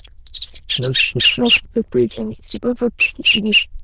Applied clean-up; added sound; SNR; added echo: neural diffusion model UNIVERSE++.